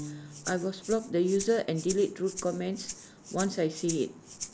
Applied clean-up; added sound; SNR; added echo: none; Rattle (instrument) + Piano; 12 dB; none.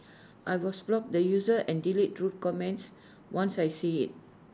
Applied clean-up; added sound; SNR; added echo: none; none; none; none.